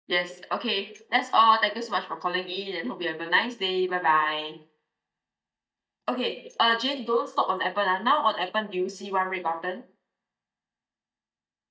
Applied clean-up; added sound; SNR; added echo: neural mask model DeepFilterNet 3.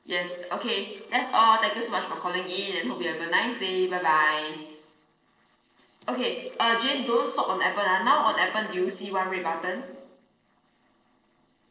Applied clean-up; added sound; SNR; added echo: neural separator model SepFormer DNS4.